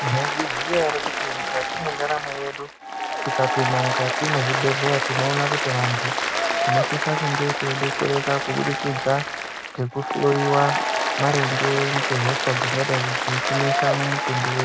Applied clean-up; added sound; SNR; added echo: none; Applause; -1 dB; none.